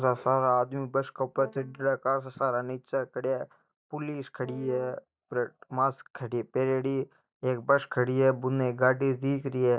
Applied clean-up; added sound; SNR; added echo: neural mask model DeepFilterNet 3.